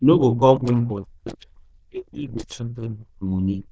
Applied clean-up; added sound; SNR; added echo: neural diffusion model UNIVERSE++.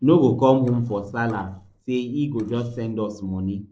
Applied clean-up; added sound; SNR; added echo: neural separator model SepFormer DNS4.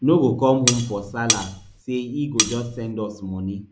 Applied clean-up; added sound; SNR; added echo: none; Cutlery, silverware; 2 dB; none.